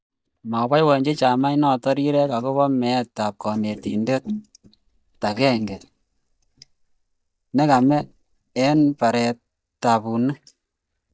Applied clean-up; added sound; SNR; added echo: neural mask model DeepFilterNet 3.